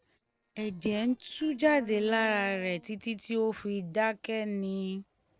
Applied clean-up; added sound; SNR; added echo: neural separator model SepFormer DNS4.